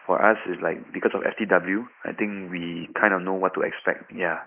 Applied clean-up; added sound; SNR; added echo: neural mask model Resemble Enhance denoiser.